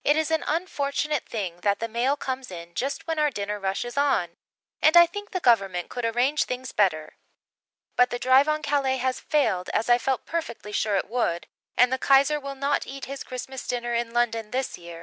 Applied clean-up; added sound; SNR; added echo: none; none; none; none.